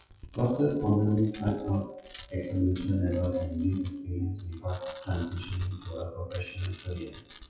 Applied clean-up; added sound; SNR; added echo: classical method WPE with log-MMSE.